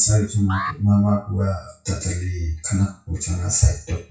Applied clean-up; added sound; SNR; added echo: classical method WPE with log-MMSE.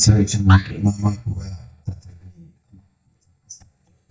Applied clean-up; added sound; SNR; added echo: neural mask model DeepFilterNet 3.